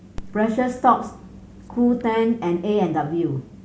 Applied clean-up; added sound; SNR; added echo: none; Dog; 18 dB; none.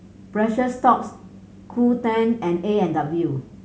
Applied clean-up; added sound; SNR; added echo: none; none; none; none.